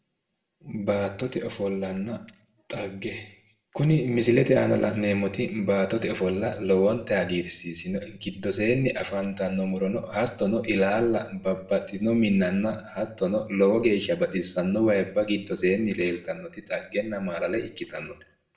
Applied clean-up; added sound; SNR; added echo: none; Cutlery, silverware; 17 dB; reverberation time 0.4 s.